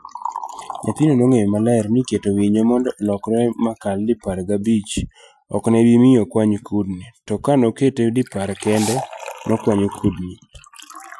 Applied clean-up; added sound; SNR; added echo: classical method Wiener filter.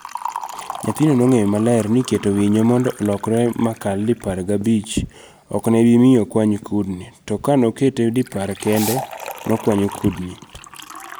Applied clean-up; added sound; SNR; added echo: none; Fireworks + Liquid; 16 dB; none.